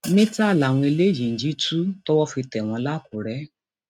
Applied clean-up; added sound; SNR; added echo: neural mask model RNNoise.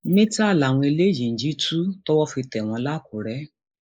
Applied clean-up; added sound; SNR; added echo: neural mask model Resemble Enhance denoiser.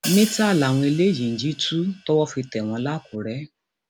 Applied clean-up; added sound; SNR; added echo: none; Hi-hat; 14 dB; none.